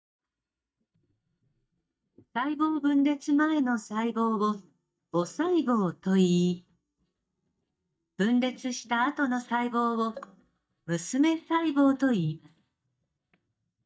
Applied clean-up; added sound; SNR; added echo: neural mask model DeepFilterNet 3.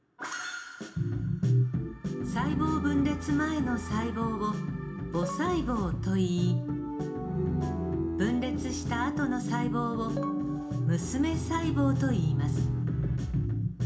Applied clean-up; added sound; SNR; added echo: none; Bowed string instrument; 10 dB; reverberation time 0.4 s.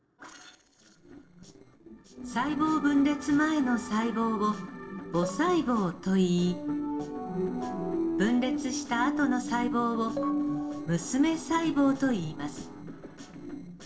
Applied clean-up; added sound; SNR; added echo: neural separator model SepFormer DNS4.